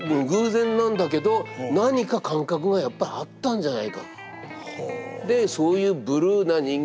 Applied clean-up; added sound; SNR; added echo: none; none; none; none.